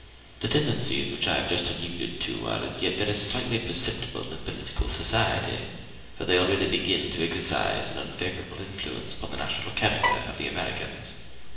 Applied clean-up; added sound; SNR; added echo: none; Bowed string instrument; 1 dB; reverberation time 1.3 s.